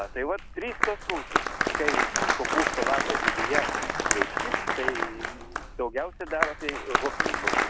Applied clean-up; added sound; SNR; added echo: none; Applause; -5 dB; none.